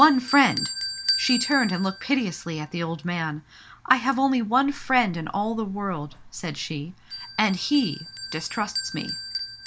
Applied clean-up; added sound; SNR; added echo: none; Bell; 10 dB; none.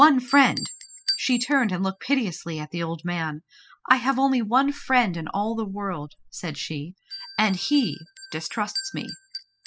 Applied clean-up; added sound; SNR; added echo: classical method spectral subtraction.